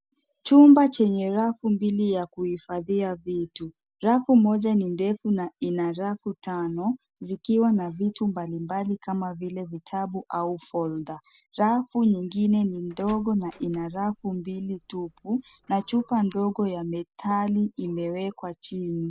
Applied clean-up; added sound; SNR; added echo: none; Door; 14 dB; none.